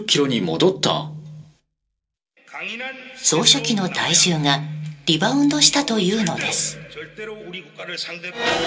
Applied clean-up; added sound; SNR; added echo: none; none; none; reverberation time 0.2 s.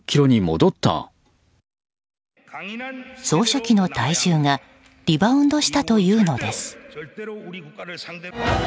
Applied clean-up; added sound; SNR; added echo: none; none; none; none.